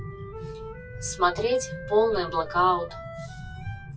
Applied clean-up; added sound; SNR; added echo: classical method WPE with log-MMSE.